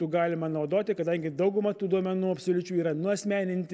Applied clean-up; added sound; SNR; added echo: none; none; none; none.